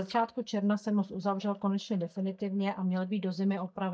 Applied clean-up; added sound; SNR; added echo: neural mask model DeepFilterNet 3.